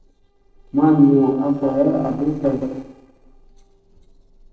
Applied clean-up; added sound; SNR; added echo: neural separator model SepFormer DNS4.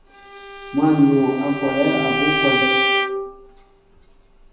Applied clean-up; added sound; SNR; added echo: none; Bowed string instrument; 2 dB; reverberation time 0.9 s.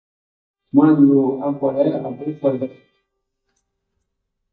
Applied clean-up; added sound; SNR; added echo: neural mask model DeepFilterNet 3.